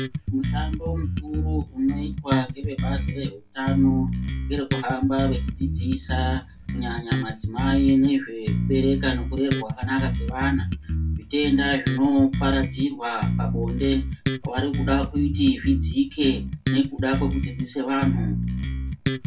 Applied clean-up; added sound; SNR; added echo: none; Bass guitar; 1 dB; reverberation time 0.2 s.